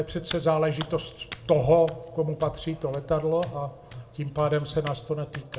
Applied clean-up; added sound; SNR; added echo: none; Hands; 16 dB; reverberation time 0.4 s.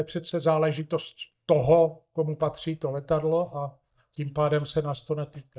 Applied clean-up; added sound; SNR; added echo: neural mask model DeepFilterNet 3.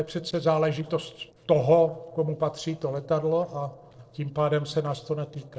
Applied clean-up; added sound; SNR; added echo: neural separator model SepFormer DNS4.